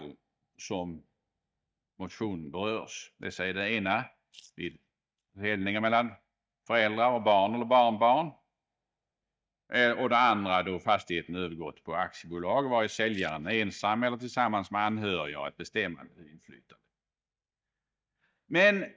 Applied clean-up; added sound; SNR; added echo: neural mask model DeepFilterNet 3.